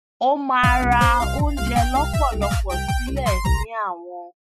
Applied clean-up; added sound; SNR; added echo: classical method Wiener filter.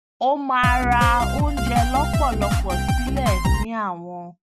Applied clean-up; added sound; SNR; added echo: none; Drum kit; -3 dB; none.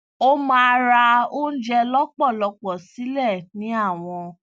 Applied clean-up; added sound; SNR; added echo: none; none; none; none.